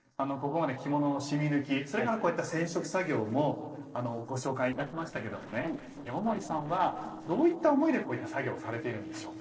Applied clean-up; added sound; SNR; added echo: neural separator model SepFormer DNS4.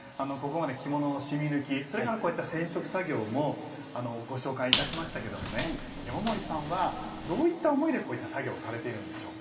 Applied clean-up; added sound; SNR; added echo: none; Squeak; 3 dB; reverberation time 2.5 s.